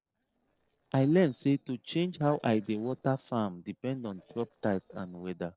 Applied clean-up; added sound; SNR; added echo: neural separator model SepFormer DNS4.